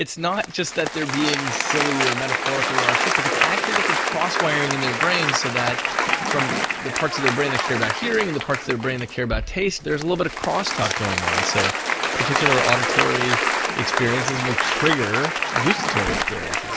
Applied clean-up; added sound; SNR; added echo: none; Applause; -2 dB; none.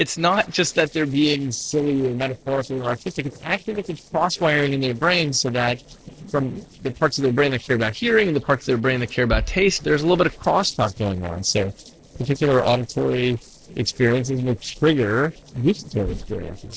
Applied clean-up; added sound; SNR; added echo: neural separator model SepFormer DNS4.